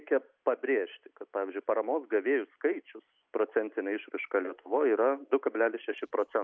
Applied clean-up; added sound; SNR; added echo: none; none; none; none.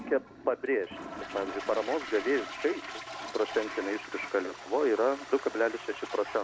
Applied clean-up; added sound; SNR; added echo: none; Toilet flush; 11 dB; none.